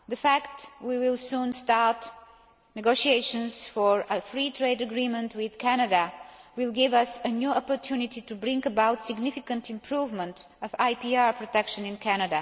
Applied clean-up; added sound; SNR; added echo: none; none; none; none.